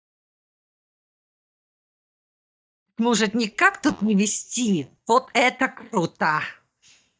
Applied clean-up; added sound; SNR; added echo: neural mask model DeepFilterNet 3.